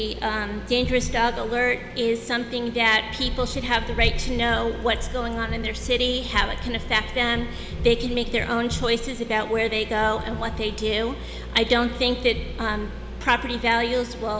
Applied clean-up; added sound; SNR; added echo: none; none; none; none.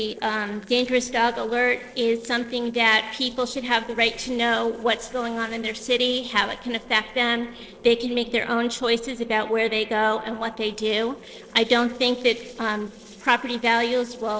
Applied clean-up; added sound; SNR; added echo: neural separator model SepFormer DNS4.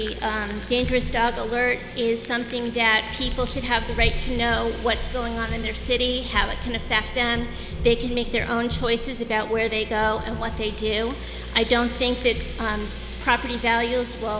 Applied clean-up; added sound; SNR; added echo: none; Rattle (instrument); 18 dB; none.